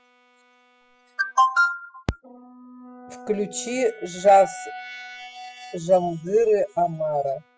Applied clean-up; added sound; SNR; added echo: classical method spectral subtraction.